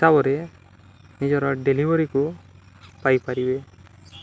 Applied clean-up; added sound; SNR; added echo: none; none; none; none.